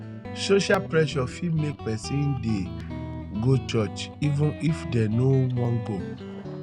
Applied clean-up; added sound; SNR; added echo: none; Guitar; 10 dB; none.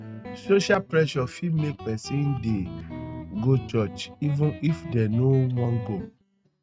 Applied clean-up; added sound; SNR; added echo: neural mask model RNNoise.